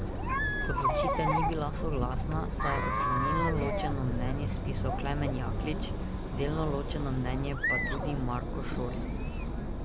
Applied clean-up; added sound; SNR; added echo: none; Chatter; -4 dB; none.